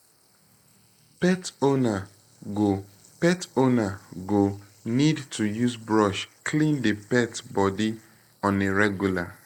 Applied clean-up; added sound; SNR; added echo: neural mask model Resemble Enhance denoiser.